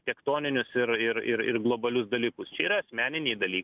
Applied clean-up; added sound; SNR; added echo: none; none; none; none.